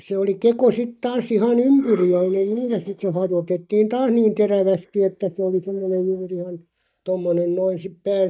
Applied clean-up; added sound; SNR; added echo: neural mask model DeepFilterNet 3.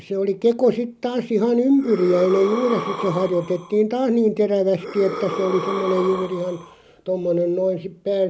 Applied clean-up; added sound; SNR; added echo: none; Breathing; 10 dB; none.